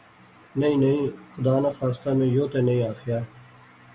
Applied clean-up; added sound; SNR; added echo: none; none; none; none.